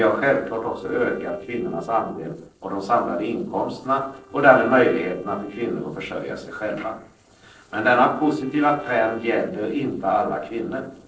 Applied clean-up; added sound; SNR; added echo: neural separator model SepFormer DNS4.